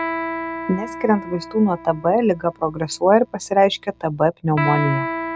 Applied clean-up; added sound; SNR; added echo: none; Electric guitar; 9 dB; none.